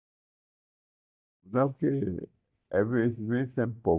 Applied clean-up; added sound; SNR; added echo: neural mask model DeepFilterNet 3.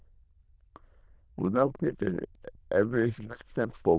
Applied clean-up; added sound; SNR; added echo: neural diffusion model UNIVERSE++.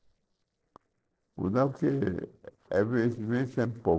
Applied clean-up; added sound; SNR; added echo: neural separator model SepFormer DNS4.